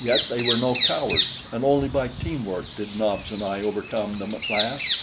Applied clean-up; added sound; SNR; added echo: none; Bird vocalization, bird call, bird song; -4 dB; none.